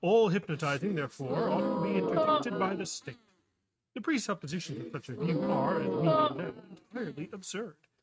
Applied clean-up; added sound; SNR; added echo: neural mask model RNNoise.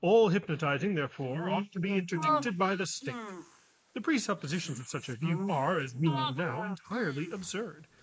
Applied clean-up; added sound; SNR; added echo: neural mask model Resemble Enhance denoiser.